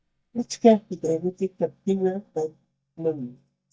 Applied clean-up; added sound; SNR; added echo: neural mask model DeepFilterNet 3.